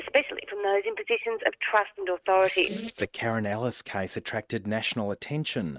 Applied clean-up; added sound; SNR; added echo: neural mask model RNNoise.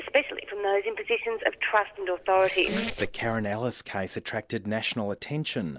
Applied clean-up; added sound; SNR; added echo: none; Squeak; 7 dB; none.